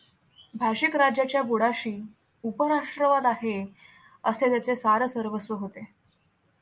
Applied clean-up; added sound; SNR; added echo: none; none; none; none.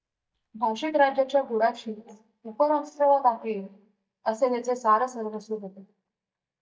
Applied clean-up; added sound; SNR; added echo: neural mask model DeepFilterNet 3.